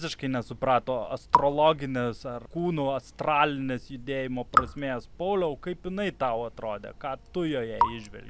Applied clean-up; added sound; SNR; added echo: none; Raindrop / Drip; 5 dB; none.